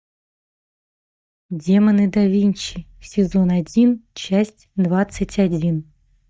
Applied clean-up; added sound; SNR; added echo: neural mask model DeepFilterNet 3.